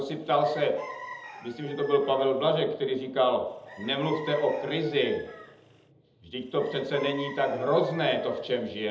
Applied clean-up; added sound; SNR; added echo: none; Chicken, rooster; 17 dB; reverberation time 0.8 s.